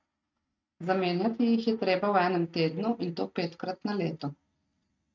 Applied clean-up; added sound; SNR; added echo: neural mask model RNNoise.